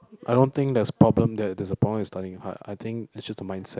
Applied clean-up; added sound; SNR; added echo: none; none; none; none.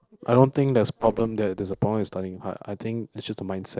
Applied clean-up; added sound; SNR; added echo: neural separator model SepFormer DNS4.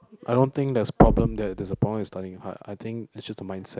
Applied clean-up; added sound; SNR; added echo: none; Knock; 3 dB; none.